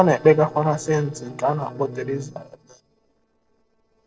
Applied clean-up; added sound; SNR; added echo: neural separator model SepFormer DNS4.